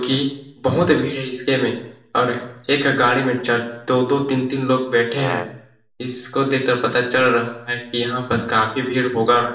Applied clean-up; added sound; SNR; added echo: none; Brass instrument; 9 dB; reverberation time 0.6 s.